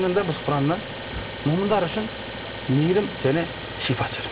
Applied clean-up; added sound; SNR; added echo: none; Idling; 8 dB; reverberation time 0.7 s.